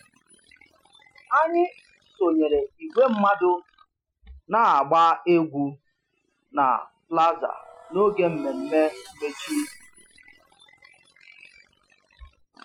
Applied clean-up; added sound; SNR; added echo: classical method Wiener filter.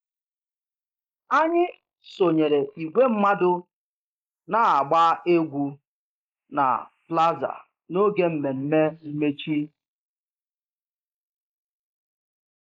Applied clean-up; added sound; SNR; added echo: neural mask model Resemble Enhance denoiser.